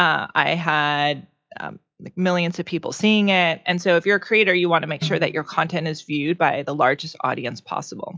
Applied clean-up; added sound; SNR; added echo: classical method log-MMSE.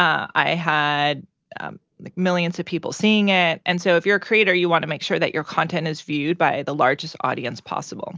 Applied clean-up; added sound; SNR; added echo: none; none; none; none.